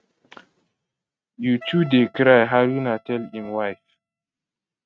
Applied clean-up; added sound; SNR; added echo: neural mask model RNNoise.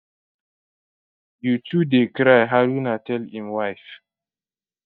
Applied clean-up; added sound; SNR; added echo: neural mask model DeepFilterNet 3.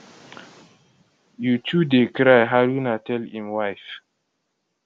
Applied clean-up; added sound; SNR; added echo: none; none; none; none.